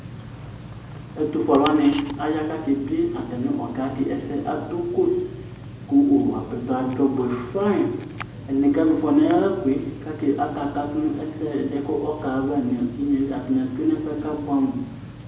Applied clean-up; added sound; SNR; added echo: none; Tick-tock; 14 dB; reverberation time 0.7 s.